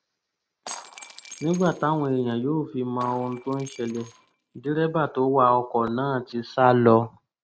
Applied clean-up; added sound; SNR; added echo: neural mask model RNNoise.